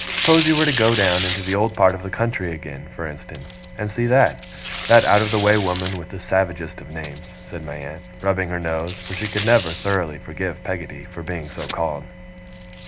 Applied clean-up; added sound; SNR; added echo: none; Tearing; 10 dB; none.